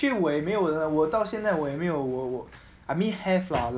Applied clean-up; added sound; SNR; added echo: none; none; none; none.